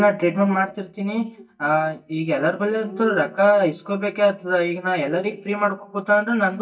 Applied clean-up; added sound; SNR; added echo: neural mask model DeepFilterNet 3.